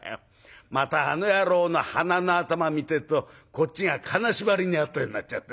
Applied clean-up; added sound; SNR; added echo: none; none; none; none.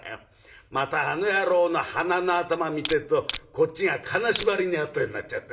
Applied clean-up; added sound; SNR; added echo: none; Crushing; 6 dB; reverberation time 1.1 s.